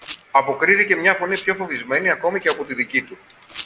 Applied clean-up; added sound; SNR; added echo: none; Rattle; 18 dB; none.